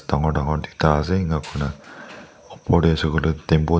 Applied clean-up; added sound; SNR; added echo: none; none; none; none.